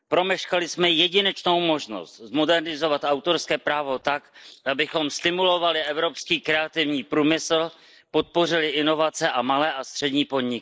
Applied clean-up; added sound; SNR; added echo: neural mask model Resemble Enhance denoiser.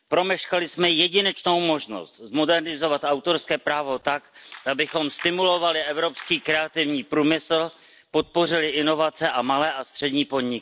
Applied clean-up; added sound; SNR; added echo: none; none; none; none.